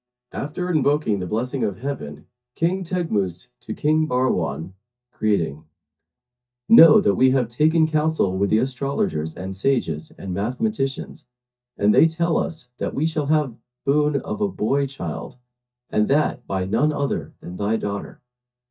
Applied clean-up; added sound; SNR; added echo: neural mask model DeepFilterNet 3.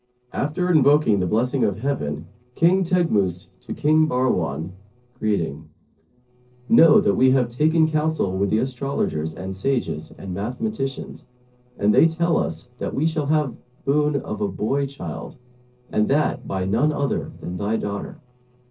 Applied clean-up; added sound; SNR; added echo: neural separator model SepFormer DNS4.